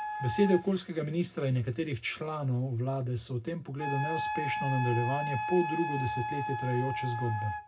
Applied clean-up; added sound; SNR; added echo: none; Wind instrument, woodwind instrument; 5 dB; reverberation time 0.2 s.